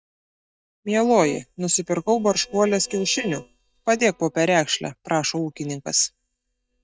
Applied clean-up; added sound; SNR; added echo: neural mask model DeepFilterNet 3.